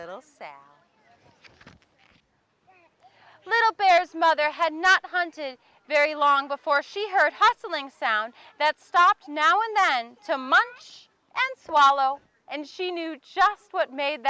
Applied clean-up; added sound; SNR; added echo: none; none; none; none.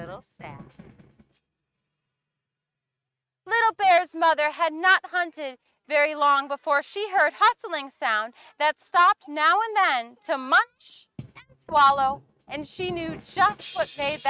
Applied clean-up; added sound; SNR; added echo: neural mask model RNNoise.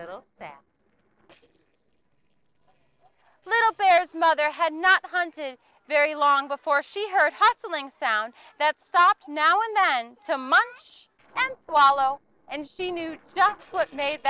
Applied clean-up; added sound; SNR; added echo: neural separator model SepFormer DNS4.